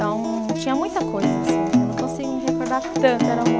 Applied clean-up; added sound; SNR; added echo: none; Acoustic guitar; -2 dB; none.